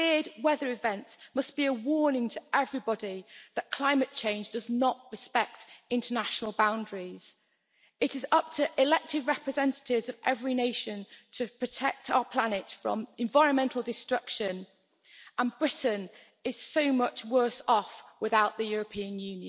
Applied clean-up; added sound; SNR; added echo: none; none; none; none.